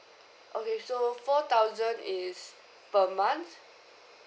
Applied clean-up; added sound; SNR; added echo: none; none; none; none.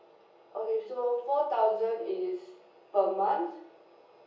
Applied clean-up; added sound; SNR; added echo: none; none; none; reverberation time 0.7 s.